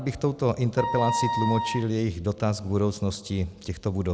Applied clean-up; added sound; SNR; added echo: none; Wind instrument, woodwind instrument; 2 dB; none.